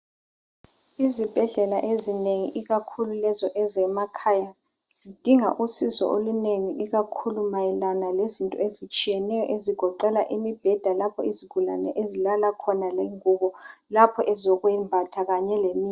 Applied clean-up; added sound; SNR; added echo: none; none; none; none.